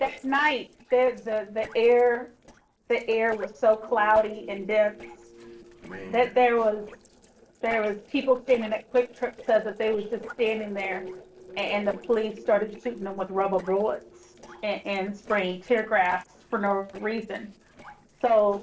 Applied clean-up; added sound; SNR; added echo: neural separator model SepFormer DNS4.